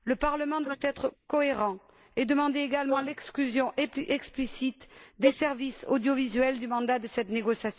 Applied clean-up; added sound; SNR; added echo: neural mask model Resemble Enhance denoiser.